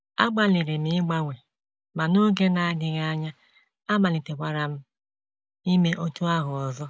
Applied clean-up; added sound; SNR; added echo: none; none; none; none.